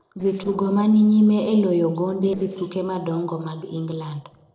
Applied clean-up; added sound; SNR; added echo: neural separator model SepFormer DNS4.